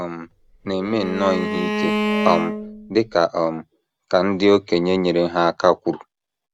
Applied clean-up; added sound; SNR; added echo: none; Bowed string instrument; 4 dB; none.